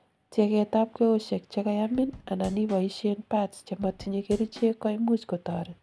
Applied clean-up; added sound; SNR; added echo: none; Drum / Drum kit; 18 dB; none.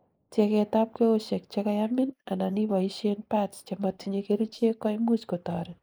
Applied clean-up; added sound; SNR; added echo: neural mask model Resemble Enhance denoiser.